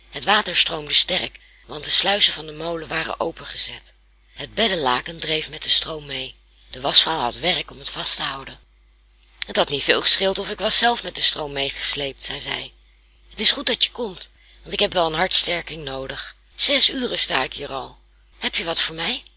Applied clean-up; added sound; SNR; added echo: none; none; none; none.